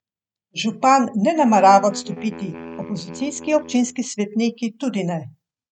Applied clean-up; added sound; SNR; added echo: neural mask model RNNoise.